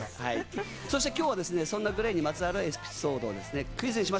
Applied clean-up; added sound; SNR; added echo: none; none; none; none.